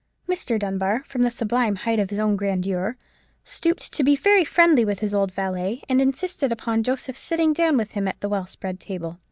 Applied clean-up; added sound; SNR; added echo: none; none; none; none.